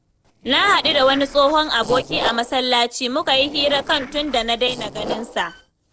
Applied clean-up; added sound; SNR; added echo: neural separator model SepFormer DNS4.